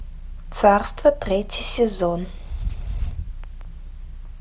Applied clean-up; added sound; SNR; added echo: none; none; none; none.